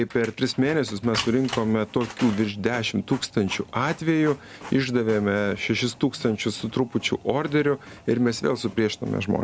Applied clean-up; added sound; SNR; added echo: none; Printer; 17 dB; none.